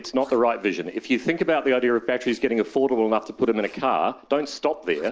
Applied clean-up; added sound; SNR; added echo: neural separator model SepFormer DNS4.